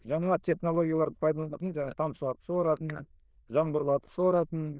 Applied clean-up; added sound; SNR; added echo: neural diffusion model UNIVERSE++.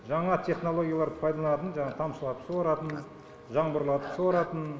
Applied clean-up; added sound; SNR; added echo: none; Livestock, farm animals, working animals; 18 dB; none.